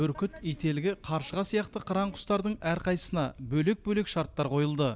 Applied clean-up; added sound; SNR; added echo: none; none; none; none.